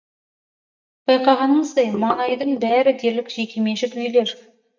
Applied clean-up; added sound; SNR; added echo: neural mask model DeepFilterNet 3.